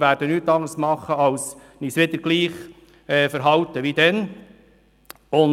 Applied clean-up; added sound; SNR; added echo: none; none; none; none.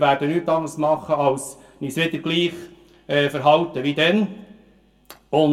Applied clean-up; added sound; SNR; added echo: none; none; none; reverberation time 0.2 s.